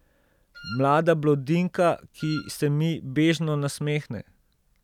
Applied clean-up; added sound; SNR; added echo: none; Wind instrument, woodwind instrument; 17 dB; none.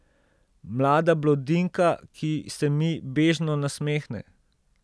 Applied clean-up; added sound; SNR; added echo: none; none; none; none.